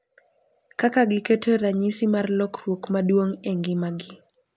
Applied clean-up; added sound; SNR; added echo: none; none; none; none.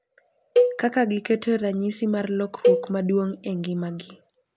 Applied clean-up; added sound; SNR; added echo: none; Cowbell; 1 dB; none.